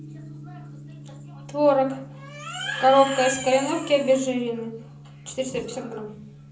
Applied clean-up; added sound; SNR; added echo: none; Gong; 18 dB; reverberation time 0.6 s.